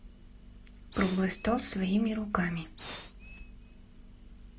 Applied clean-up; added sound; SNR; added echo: none; Animal; -5 dB; none.